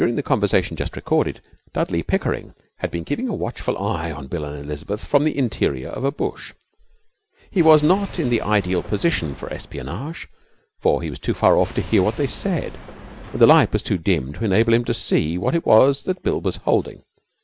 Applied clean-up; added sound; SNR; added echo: none; Engine / Car; 16 dB; none.